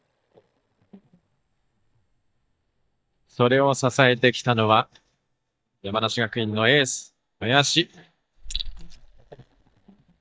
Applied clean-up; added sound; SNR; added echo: neural mask model DeepFilterNet 3.